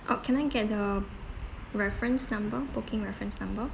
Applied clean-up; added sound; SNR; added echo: none; none; none; none.